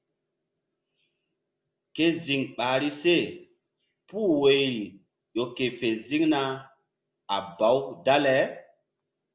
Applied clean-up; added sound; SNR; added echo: none; none; none; none.